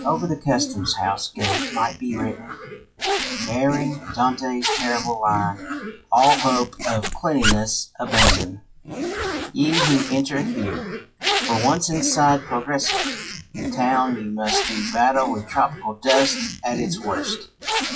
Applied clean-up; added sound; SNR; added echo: classical method WPE with log-MMSE.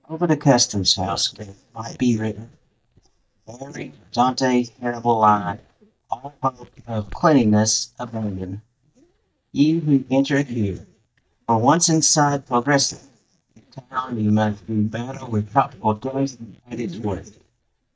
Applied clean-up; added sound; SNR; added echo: neural mask model DeepFilterNet 3.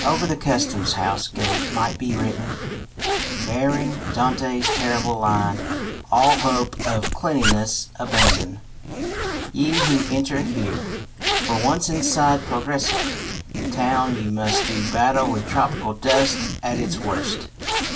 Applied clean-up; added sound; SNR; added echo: none; Zipper (clothing); 2 dB; reverberation time 0.2 s.